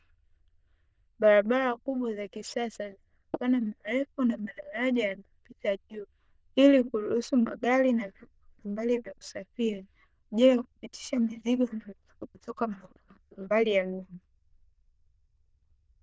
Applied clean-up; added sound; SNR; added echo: neural diffusion model UNIVERSE++.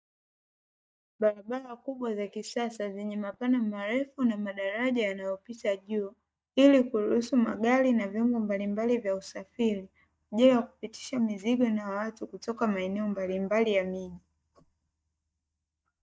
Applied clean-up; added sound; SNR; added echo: neural mask model DeepFilterNet 3.